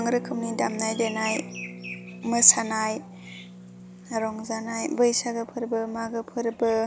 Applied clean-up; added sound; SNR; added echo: none; Harp; 15 dB; none.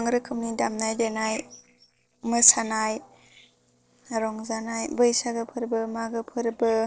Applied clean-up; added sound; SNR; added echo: neural separator model SepFormer DNS4.